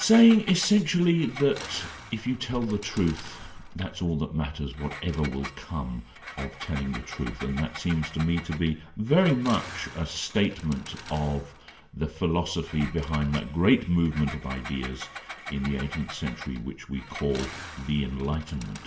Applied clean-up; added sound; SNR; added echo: none; Engine; 15 dB; reverberation time 0.7 s.